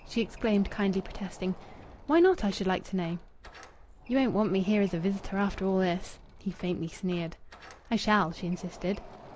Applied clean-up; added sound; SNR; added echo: none; Door; 19 dB; none.